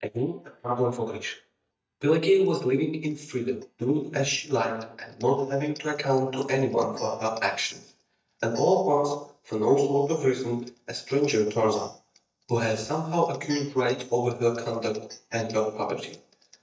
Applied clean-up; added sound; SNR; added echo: neural mask model DeepFilterNet 3.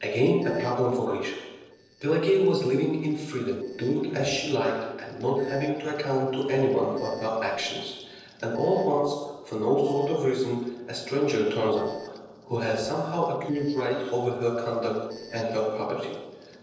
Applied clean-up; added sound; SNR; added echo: neural separator model SepFormer DNS4.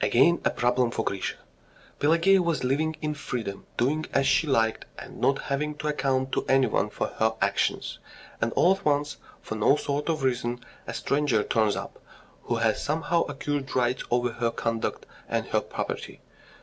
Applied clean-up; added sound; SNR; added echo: none; none; none; none.